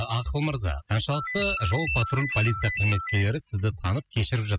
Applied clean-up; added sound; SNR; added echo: classical method spectral subtraction.